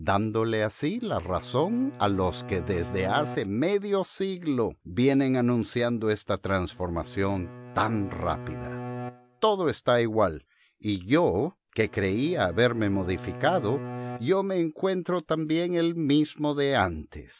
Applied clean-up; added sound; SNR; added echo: none; Bowed string instrument; 13 dB; none.